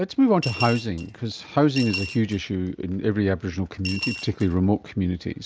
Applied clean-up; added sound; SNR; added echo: none; Coin (dropping) / Glass; 10 dB; none.